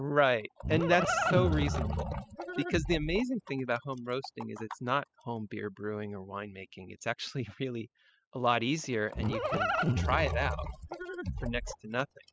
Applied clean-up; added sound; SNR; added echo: classical method spectral subtraction.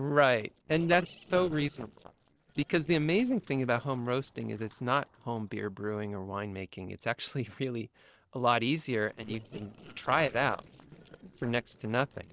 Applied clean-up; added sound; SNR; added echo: neural separator model SepFormer DNS4.